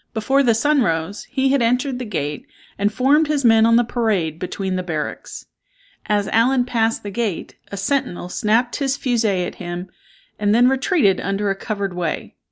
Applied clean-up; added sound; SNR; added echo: none; none; none; none.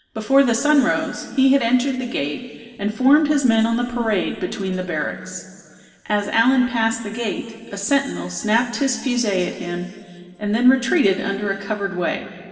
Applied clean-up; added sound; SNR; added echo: none; none; none; reverberation time 2.2 s.